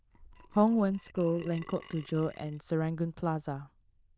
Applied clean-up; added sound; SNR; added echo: neural diffusion model UNIVERSE++.